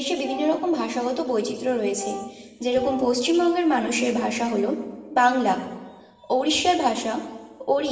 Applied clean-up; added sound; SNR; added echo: none; Wind instrument, woodwind instrument; 13 dB; reverberation time 1.2 s.